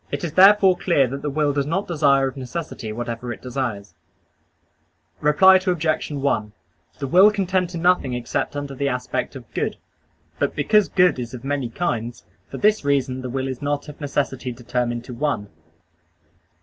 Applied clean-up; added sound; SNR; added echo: none; none; none; none.